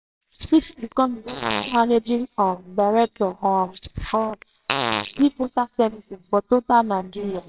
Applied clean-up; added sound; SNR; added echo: neural separator model SepFormer WHAMR!.